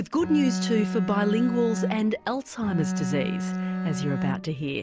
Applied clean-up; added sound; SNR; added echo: none; Bowed string instrument; 3 dB; none.